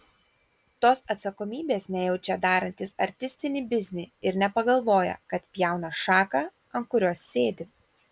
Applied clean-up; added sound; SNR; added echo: none; none; none; none.